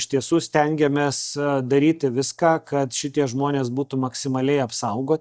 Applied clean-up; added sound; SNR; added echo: neural mask model DeepFilterNet 3.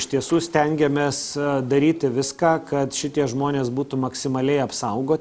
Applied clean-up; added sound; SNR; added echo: none; none; none; none.